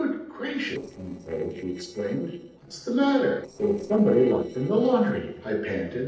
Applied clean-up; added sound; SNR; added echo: neural separator model SepFormer DNS4.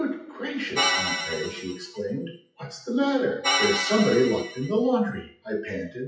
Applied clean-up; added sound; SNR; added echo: classical method WPE with log-MMSE.